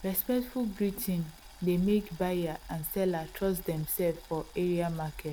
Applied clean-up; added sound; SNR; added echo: none; Boiling; 17 dB; none.